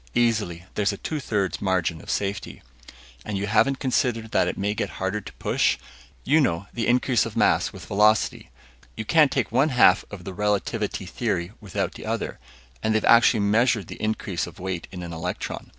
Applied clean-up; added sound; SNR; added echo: none; none; none; none.